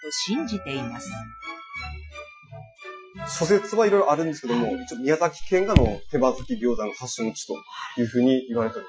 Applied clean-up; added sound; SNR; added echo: classical method Wiener filter.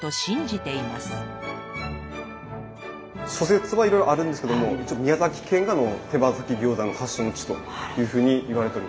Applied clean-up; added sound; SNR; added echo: none; none; none; none.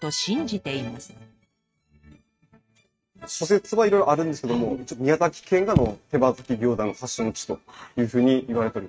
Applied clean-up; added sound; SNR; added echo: neural mask model RNNoise.